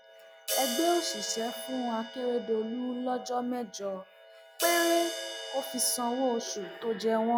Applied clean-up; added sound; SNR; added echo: none; Crash cymbal; 7 dB; none.